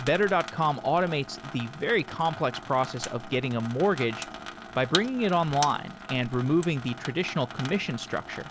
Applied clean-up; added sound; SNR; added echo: none; Sink (filling or washing) / Water tap, faucet; 12 dB; none.